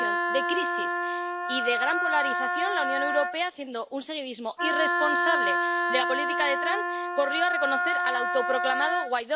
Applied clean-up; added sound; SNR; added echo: none; Wind instrument, woodwind instrument; -2 dB; none.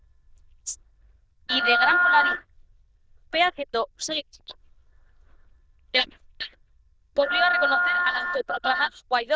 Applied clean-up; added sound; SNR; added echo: neural diffusion model UNIVERSE++.